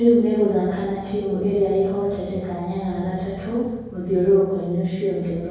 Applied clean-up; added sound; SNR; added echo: none; none; none; reverberation time 1.3 s.